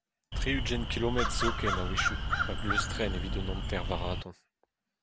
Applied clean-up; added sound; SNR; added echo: none; Crow; -4 dB; none.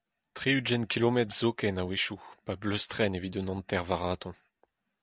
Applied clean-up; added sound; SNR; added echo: none; none; none; none.